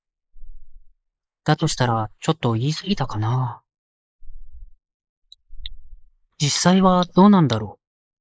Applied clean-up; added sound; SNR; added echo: neural mask model Resemble Enhance denoiser.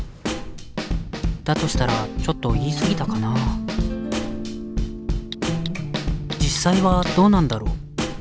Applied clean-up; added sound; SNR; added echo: none; Snare drum / Drum kit; 3 dB; none.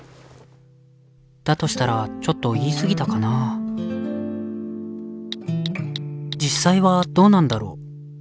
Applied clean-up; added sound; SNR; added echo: none; none; none; none.